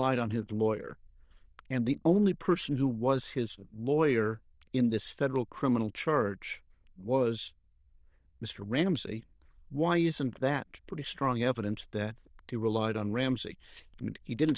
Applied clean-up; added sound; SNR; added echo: neural diffusion model UNIVERSE++.